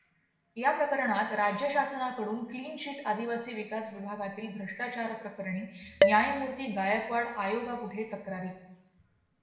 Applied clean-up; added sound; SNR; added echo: none; Dishes, pots, and pans; 0 dB; reverberation time 0.9 s.